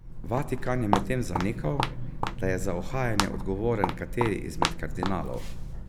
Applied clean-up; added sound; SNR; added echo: none; Walk, footsteps; 0 dB; none.